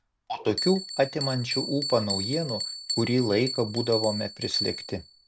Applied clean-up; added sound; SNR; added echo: none; Bell; 6 dB; none.